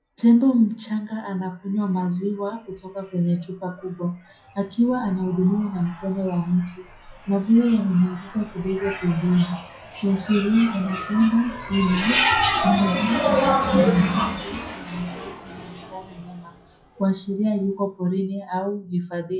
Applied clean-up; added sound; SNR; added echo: classical method WPE with log-MMSE.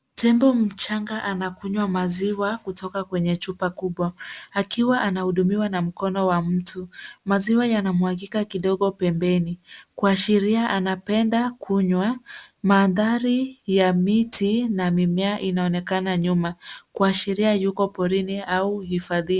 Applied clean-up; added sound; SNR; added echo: none; none; none; none.